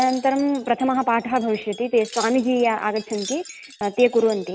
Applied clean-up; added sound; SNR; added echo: none; Wind chime; 18 dB; none.